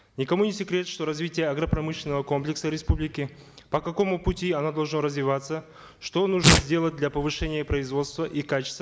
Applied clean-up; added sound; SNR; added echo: none; Tearing; 0 dB; none.